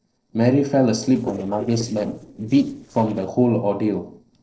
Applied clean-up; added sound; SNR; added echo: neural separator model SepFormer DNS4.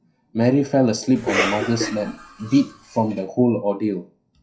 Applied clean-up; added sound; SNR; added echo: classical method WPE with log-MMSE.